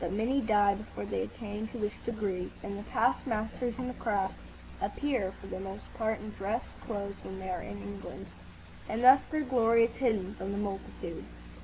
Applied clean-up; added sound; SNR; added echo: none; none; none; none.